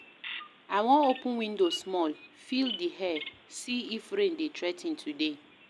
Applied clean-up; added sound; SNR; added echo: none; Bird vocalization, bird call, bird song; 15 dB; none.